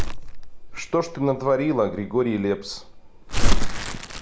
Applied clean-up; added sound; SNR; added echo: none; Crumpling, crinkling; -4 dB; none.